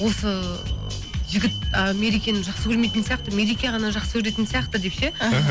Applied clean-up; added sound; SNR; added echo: none; Alarm; 12 dB; none.